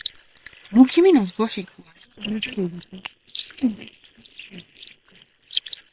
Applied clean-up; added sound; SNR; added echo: neural separator model SepFormer WHAM!.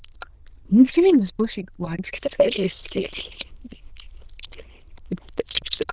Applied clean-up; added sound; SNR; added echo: neural diffusion model UNIVERSE++.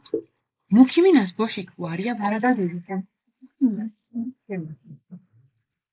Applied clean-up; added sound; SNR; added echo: neural mask model Resemble Enhance denoiser.